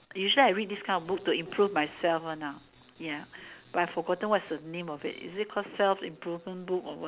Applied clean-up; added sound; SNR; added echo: none; none; none; none.